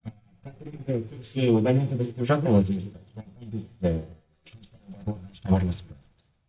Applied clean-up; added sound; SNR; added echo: neural mask model DeepFilterNet 3.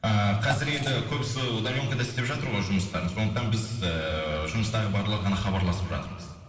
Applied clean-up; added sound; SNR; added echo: neural separator model SepFormer DNS4.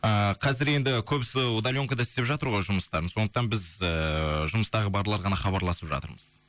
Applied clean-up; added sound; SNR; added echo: none; none; none; none.